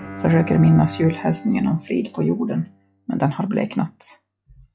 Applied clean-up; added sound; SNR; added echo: classical method log-MMSE.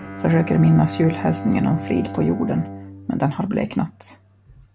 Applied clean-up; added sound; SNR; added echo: none; Bowed string instrument; 12 dB; none.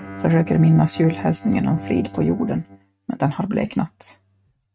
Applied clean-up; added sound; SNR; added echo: neural mask model RNNoise.